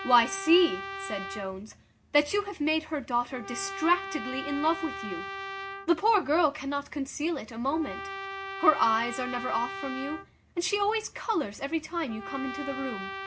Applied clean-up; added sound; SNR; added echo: none; Trumpet; 10 dB; none.